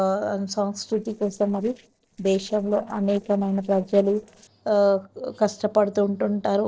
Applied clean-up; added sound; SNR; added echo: neural separator model SepFormer DNS4.